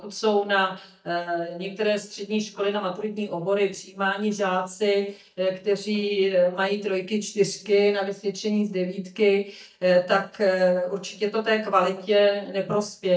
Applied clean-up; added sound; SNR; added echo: neural mask model DeepFilterNet 3.